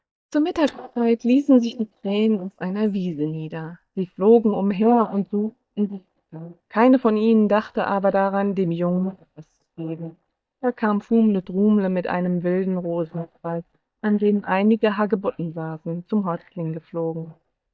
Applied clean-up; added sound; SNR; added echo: neural mask model DeepFilterNet 3.